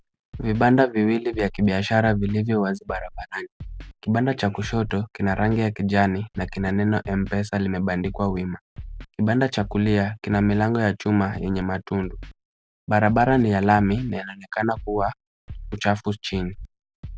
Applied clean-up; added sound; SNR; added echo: none; Scratching (performance technique); 16 dB; none.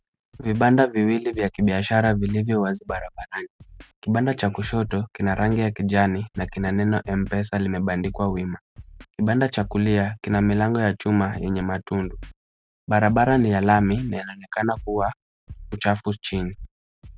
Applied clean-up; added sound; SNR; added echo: neural mask model RNNoise.